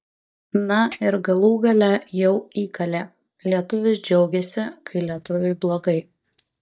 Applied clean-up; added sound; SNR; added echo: neural mask model DeepFilterNet 3.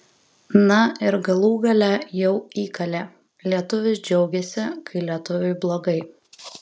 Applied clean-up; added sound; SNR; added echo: none; none; none; none.